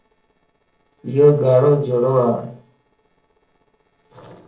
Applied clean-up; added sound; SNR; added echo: neural separator model SepFormer DNS4.